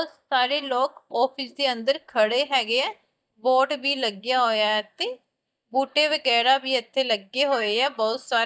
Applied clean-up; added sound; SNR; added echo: neural mask model DeepFilterNet 3.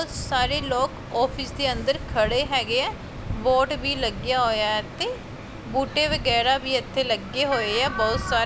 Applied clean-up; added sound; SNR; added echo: none; none; none; none.